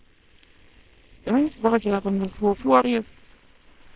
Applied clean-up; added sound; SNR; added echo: neural separator model SepFormer WHAMR!.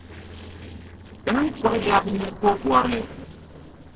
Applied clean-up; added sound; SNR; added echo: neural separator model SepFormer DNS4.